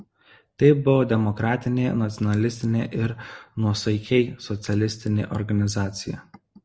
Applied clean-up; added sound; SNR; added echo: none; none; none; none.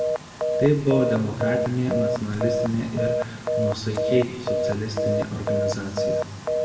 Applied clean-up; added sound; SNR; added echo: none; Telephone; 0 dB; reverberation time 1.7 s.